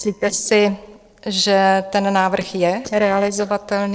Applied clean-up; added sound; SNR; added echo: neural separator model SepFormer DNS4.